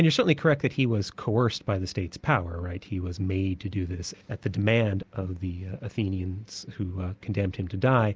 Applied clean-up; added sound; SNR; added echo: none; none; none; none.